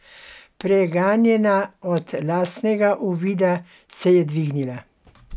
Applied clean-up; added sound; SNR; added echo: none; none; none; none.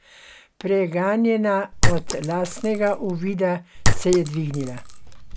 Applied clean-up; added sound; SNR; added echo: none; Chink, clink; -2 dB; none.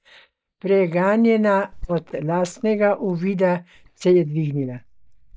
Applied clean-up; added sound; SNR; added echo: neural mask model DeepFilterNet 3.